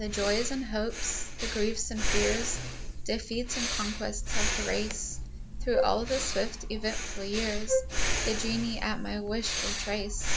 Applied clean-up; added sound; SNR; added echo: none; Wind instrument, woodwind instrument + Breathing; -1 dB; none.